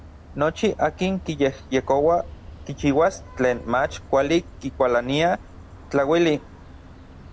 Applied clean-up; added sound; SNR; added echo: none; Vehicle horn, car horn, honking; 18 dB; none.